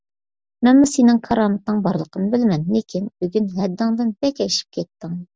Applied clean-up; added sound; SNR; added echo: none; none; none; none.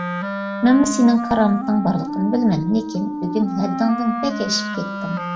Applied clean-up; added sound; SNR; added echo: none; Wind instrument, woodwind instrument; 6 dB; reverberation time 0.4 s.